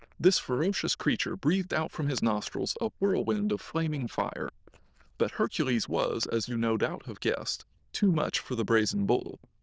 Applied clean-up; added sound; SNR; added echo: neural diffusion model UNIVERSE++.